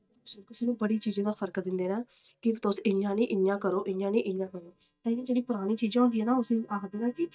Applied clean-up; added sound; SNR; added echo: neural mask model DeepFilterNet 3.